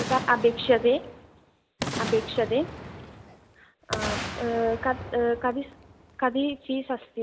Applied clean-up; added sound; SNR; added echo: none; Boom; 9 dB; none.